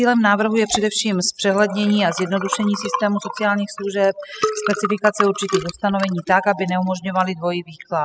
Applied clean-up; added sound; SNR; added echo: classical method spectral subtraction.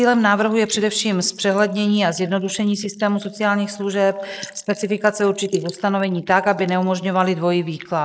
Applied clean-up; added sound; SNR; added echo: neural mask model Resemble Enhance denoiser.